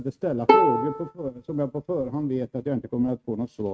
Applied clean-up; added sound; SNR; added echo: neural mask model RNNoise.